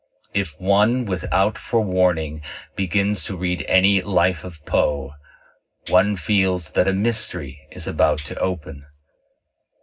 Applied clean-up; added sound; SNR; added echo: none; Tambourine; 6 dB; reverberation time 0.4 s.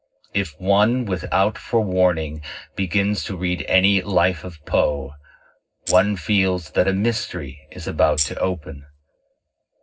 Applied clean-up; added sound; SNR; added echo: neural separator model SepFormer DNS4.